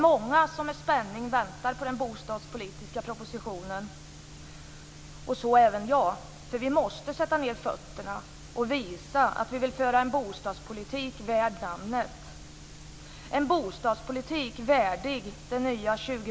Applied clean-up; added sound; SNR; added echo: none; none; none; none.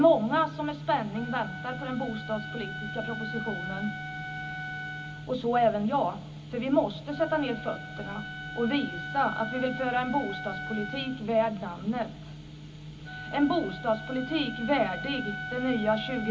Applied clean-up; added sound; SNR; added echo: none; Wind instrument, woodwind instrument; 11 dB; reverberation time 0.4 s.